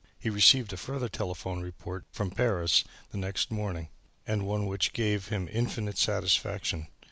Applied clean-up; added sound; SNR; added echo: none; none; none; none.